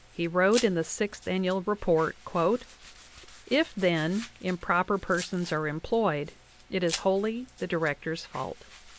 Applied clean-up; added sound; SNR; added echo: none; Domestic sounds, home sounds; 17 dB; none.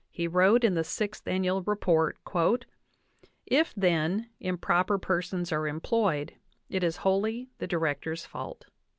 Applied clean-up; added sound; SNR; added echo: none; none; none; none.